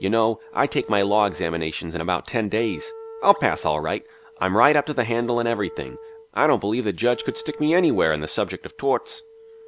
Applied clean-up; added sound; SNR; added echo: none; Wind instrument, woodwind instrument; 18 dB; none.